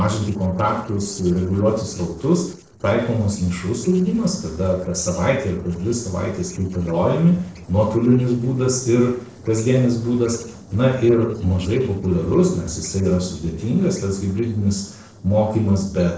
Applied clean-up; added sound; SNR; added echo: neural separator model SepFormer DNS4.